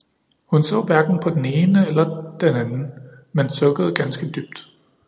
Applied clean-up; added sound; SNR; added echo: none; none; none; none.